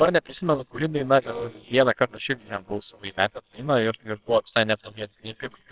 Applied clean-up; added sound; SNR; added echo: neural separator model SepFormer WHAMR!.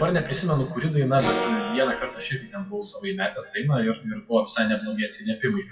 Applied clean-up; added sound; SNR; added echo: classical method WPE with log-MMSE.